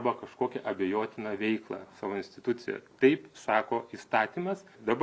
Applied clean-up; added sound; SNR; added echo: none; none; none; none.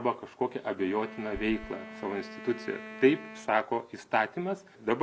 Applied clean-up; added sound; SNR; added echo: none; Wind instrument, woodwind instrument + Run; 14 dB; none.